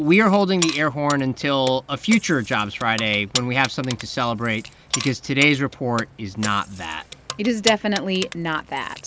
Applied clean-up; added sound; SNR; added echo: none; Keys jangling; 12 dB; none.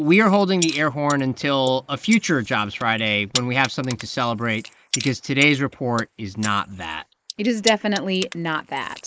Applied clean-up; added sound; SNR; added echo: neural mask model Resemble Enhance denoiser.